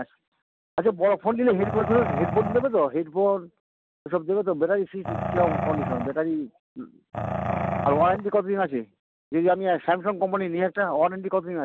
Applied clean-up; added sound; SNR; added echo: none; Growling; 3 dB; none.